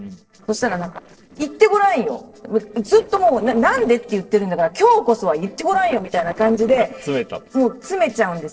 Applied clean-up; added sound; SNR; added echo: neural separator model SepFormer DNS4.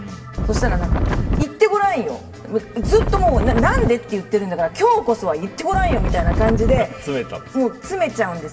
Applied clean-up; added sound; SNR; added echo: none; Wind; -2 dB; reverberation time 1.7 s.